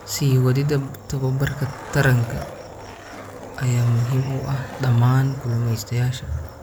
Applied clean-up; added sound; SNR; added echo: none; Skateboard; 16 dB; none.